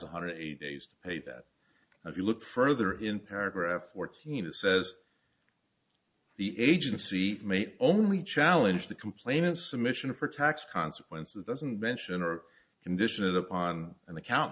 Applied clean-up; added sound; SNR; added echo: none; none; none; none.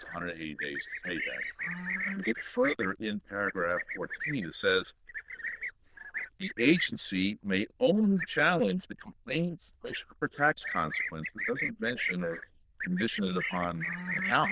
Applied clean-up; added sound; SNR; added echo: neural diffusion model UNIVERSE++.